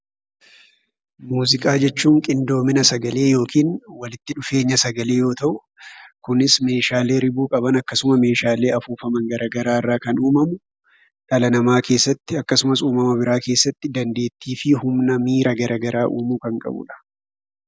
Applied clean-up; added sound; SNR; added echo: none; none; none; none.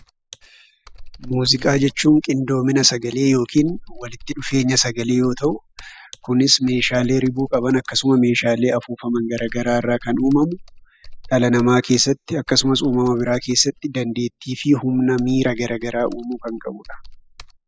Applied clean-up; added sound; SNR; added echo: classical method spectral subtraction.